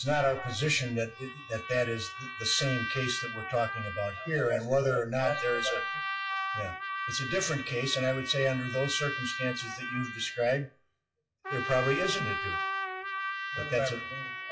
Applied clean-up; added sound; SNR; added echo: classical method WPE with log-MMSE.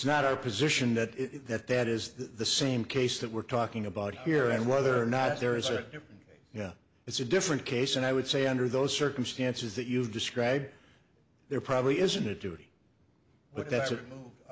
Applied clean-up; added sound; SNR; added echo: none; none; none; none.